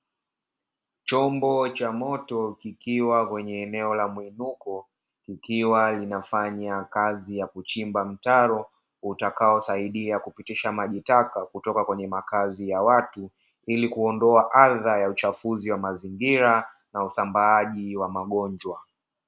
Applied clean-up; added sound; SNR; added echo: none; none; none; none.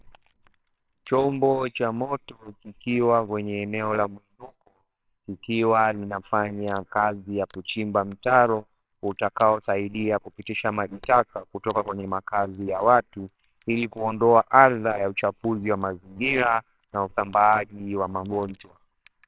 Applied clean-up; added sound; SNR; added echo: neural separator model SepFormer WHAMR!.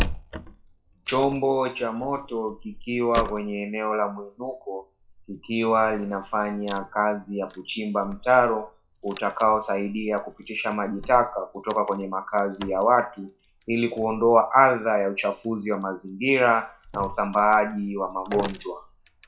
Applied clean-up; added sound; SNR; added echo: classical method WPE with log-MMSE.